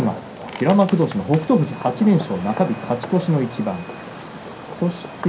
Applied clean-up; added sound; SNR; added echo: none; Fireworks; 14 dB; reverberation time 0.3 s.